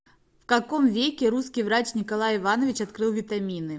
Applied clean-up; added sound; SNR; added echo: none; none; none; none.